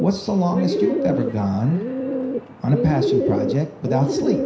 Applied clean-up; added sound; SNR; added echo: none; Bird; 2 dB; reverberation time 0.5 s.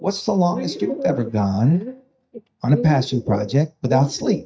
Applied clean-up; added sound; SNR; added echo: neural mask model DeepFilterNet 3.